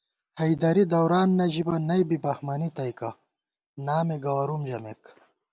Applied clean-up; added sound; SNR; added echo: none; none; none; none.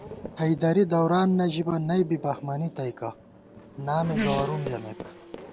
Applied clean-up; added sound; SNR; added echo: none; Race car, auto racing / Accelerating, revving, vroom; 11 dB; none.